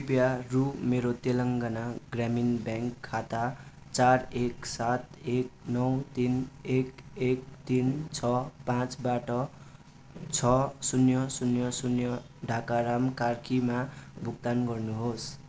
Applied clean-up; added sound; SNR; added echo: none; none; none; none.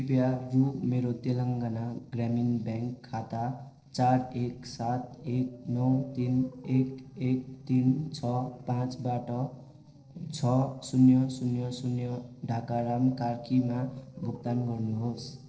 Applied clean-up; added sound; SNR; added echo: neural separator model SepFormer DNS4.